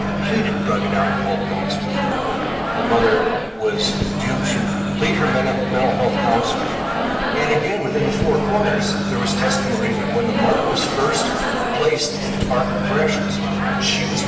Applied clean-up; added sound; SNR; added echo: none; Microwave oven; -1 dB; reverberation time 2.3 s.